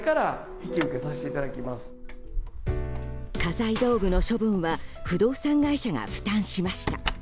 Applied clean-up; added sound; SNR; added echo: none; Keys jangling; 6 dB; none.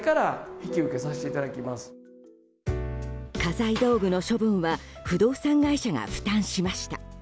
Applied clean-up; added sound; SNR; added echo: none; none; none; none.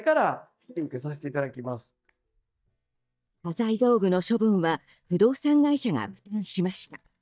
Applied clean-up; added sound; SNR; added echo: neural mask model DeepFilterNet 3.